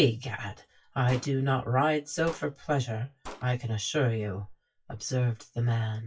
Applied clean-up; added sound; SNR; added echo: classical method WPE with log-MMSE.